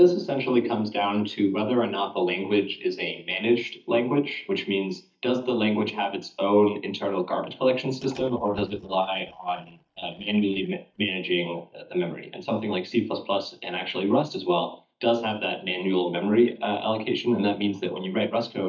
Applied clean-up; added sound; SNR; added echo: neural mask model DeepFilterNet 3.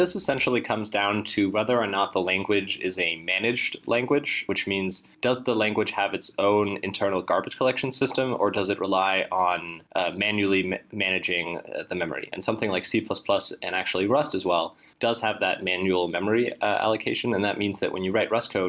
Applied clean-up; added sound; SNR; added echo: none; none; none; none.